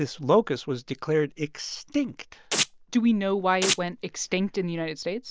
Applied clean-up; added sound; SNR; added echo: none; Domestic sounds, home sounds; 4 dB; none.